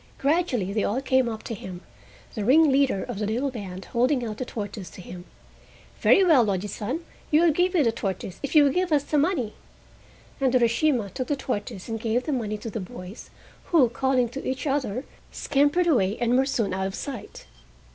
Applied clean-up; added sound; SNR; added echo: none; none; none; none.